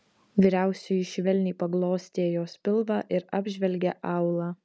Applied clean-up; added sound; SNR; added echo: none; none; none; none.